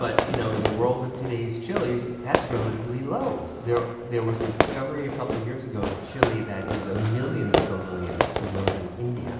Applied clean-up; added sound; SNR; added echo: none; Fireworks; 1 dB; reverberation time 1.1 s.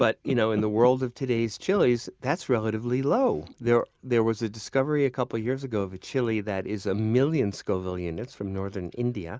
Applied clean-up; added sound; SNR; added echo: none; none; none; none.